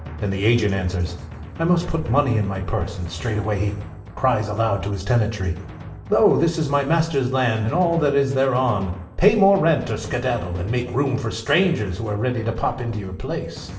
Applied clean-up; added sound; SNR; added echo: none; Drum; 15 dB; reverberation time 0.8 s.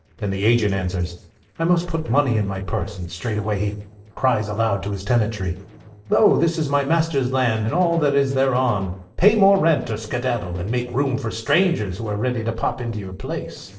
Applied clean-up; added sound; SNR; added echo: neural separator model SepFormer DNS4.